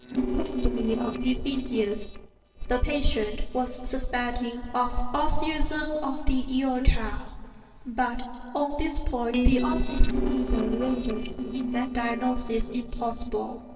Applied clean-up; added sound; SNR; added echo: neural separator model SepFormer DNS4.